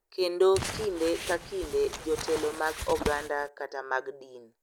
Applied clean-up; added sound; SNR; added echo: none; Crumpling, crinkling; 8 dB; none.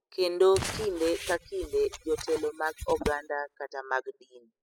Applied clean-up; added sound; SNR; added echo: classical method spectral subtraction.